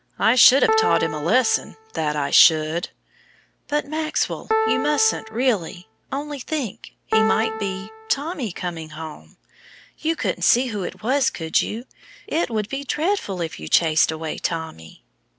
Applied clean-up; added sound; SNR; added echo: none; Piano; 4 dB; none.